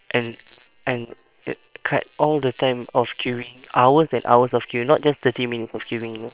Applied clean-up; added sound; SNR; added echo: neural separator model SepFormer WHAM!.